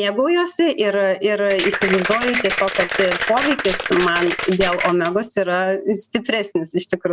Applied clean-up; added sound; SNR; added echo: none; Applause; 4 dB; none.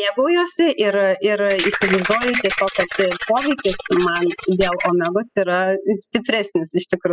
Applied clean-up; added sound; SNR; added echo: classical method spectral subtraction.